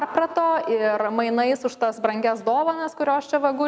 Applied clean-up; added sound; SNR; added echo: none; none; none; none.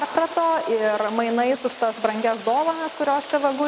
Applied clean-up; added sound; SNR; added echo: none; Rain; 15 dB; none.